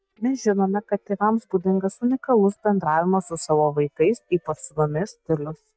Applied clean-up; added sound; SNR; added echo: neural mask model DeepFilterNet 3.